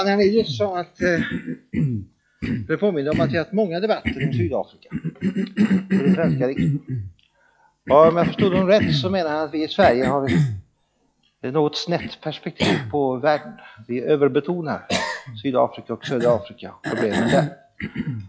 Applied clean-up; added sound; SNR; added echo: classical method log-MMSE.